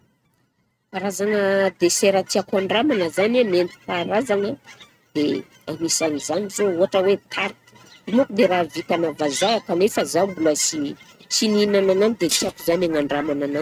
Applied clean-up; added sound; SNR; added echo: neural mask model RNNoise.